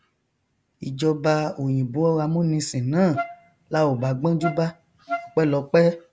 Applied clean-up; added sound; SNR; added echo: none; Wind instrument, woodwind instrument; 10 dB; none.